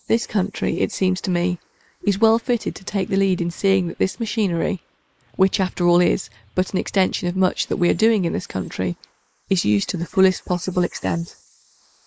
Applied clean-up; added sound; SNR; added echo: neural mask model Resemble Enhance denoiser.